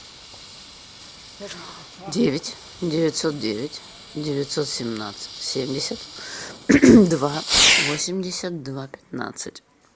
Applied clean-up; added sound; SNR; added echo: none; Fireworks; 6 dB; none.